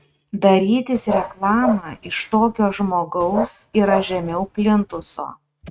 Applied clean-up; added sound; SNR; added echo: neural mask model RNNoise.